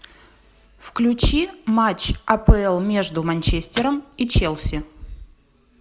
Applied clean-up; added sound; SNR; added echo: none; Microwave oven; 16 dB; none.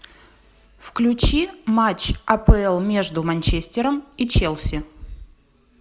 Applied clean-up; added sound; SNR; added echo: none; none; none; none.